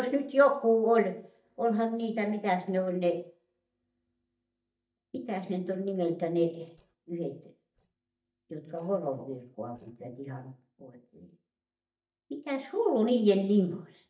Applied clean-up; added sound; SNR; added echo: neural mask model DeepFilterNet 3.